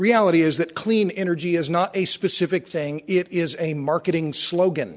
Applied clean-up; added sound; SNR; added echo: none; none; none; none.